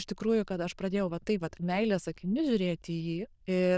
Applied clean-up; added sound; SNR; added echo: neural diffusion model UNIVERSE++.